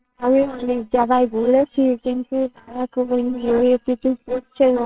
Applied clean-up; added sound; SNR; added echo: neural separator model SepFormer WHAMR!.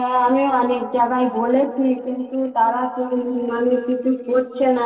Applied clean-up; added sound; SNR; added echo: neural separator model SepFormer DNS4.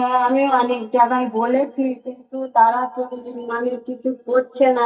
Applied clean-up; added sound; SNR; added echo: neural mask model DeepFilterNet 3.